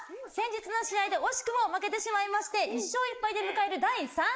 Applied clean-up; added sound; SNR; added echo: neural mask model Resemble Enhance denoiser.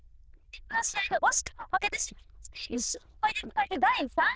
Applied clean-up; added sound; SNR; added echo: neural diffusion model UNIVERSE++.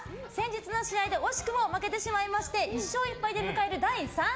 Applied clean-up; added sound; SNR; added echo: none; none; none; none.